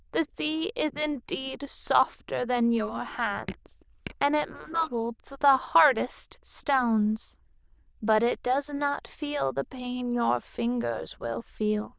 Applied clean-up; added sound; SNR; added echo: neural diffusion model UNIVERSE++.